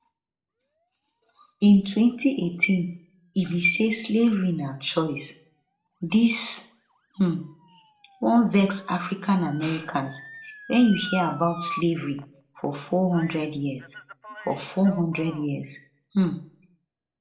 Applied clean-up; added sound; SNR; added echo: none; Motor vehicle (road) / Siren; 19 dB; reverberation time 0.4 s.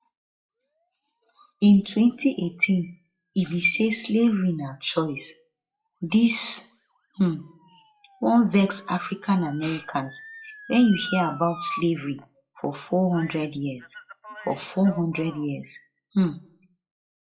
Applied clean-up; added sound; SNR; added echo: classical method WPE with log-MMSE.